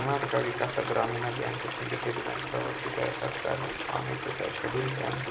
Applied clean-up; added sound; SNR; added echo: none; Stream; 2 dB; none.